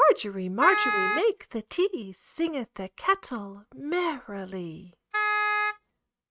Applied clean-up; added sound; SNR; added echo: neural mask model RNNoise.